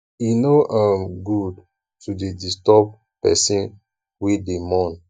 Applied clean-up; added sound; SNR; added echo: neural mask model DeepFilterNet 3.